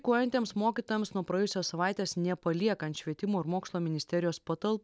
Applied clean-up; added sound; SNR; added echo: none; none; none; none.